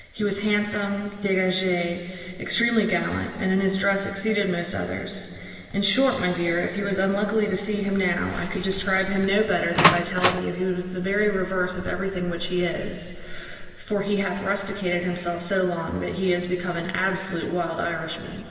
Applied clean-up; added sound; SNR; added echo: none; Door; 0 dB; reverberation time 2.6 s.